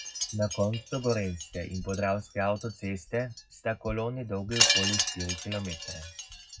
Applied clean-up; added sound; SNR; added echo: classical method WPE with log-MMSE.